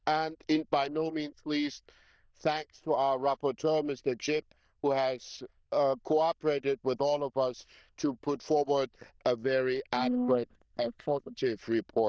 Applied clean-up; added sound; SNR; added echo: neural diffusion model UNIVERSE++.